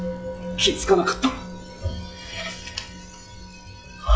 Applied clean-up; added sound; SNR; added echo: classical method log-MMSE.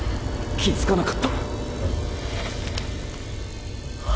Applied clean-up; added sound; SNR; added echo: none; none; none; none.